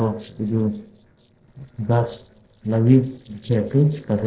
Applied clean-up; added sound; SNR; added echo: neural separator model SepFormer DNS4.